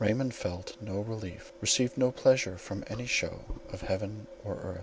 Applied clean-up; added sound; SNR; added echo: none; none; none; none.